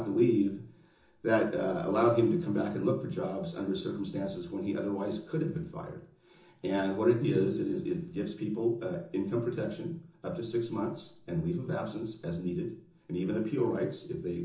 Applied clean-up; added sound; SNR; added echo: none; none; none; reverberation time 0.7 s.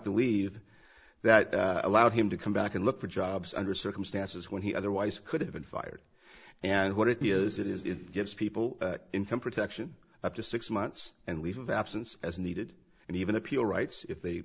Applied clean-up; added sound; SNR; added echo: none; none; none; none.